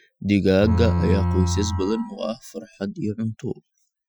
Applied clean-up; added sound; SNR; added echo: classical method Wiener filter.